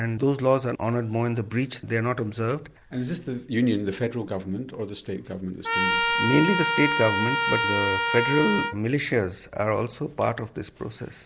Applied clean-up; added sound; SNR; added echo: none; Trumpet; 0 dB; none.